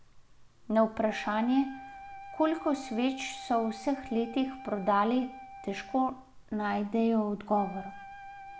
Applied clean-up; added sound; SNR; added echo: none; Wind instrument, woodwind instrument; 16 dB; none.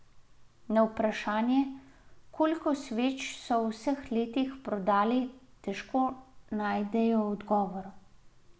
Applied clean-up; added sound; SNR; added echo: none; none; none; none.